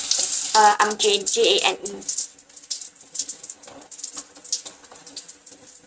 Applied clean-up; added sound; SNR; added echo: neural mask model RNNoise.